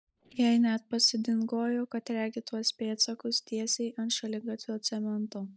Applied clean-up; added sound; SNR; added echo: neural mask model DeepFilterNet 3.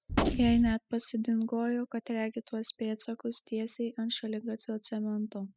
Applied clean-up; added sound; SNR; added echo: classical method spectral subtraction.